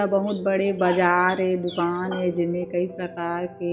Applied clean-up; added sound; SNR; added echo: none; Piano; 17 dB; reverberation time 0.5 s.